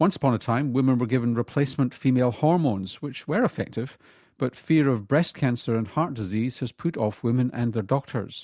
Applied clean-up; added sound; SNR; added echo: none; none; none; none.